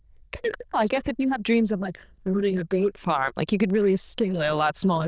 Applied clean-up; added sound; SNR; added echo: neural diffusion model UNIVERSE++.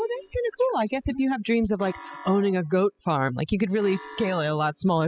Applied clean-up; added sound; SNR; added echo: classical method spectral subtraction.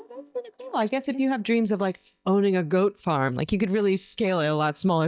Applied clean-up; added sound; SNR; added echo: neural mask model DeepFilterNet 3.